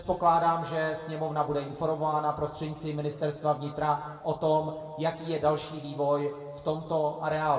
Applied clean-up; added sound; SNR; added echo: none; none; none; reverberation time 1.5 s.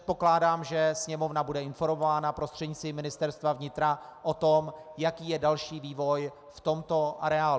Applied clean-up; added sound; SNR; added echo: none; none; none; none.